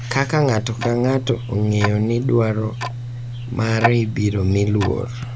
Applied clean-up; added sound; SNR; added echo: none; Tick-tock; 7 dB; none.